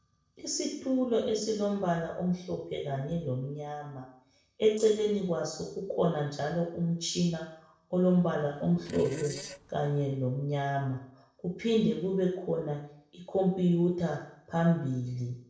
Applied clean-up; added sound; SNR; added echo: neural separator model SepFormer DNS4.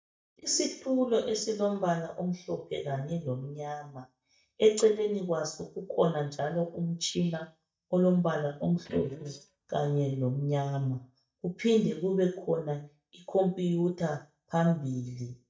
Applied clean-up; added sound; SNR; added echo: neural mask model DeepFilterNet 3.